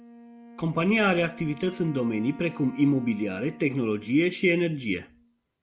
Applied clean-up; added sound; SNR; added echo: none; Wind instrument, woodwind instrument; 20 dB; none.